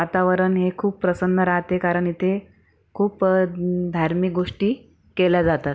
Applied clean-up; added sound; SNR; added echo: none; none; none; none.